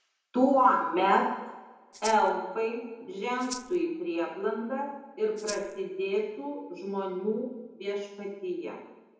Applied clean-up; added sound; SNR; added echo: none; Rattle (instrument); 12 dB; reverberation time 0.9 s.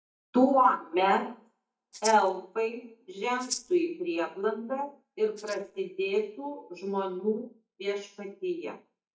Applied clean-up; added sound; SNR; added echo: neural mask model DeepFilterNet 3.